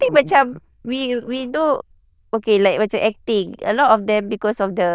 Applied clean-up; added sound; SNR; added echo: neural diffusion model UNIVERSE++.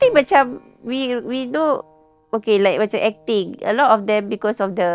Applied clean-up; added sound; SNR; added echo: neural separator model SepFormer DNS4.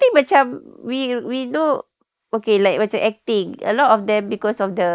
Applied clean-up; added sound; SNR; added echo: neural mask model Resemble Enhance denoiser.